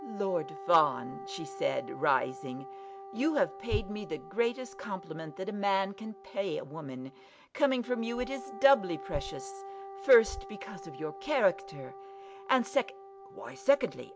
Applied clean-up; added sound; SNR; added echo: none; Wind instrument, woodwind instrument; 14 dB; none.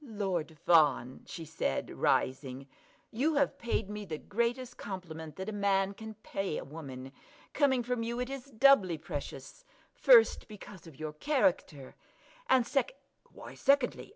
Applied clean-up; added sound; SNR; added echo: none; none; none; none.